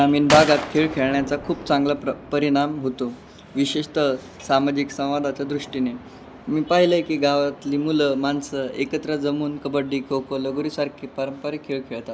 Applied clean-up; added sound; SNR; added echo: none; Gunshot, gunfire; 8 dB; none.